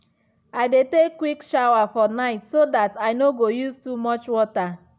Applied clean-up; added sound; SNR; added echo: none; none; none; none.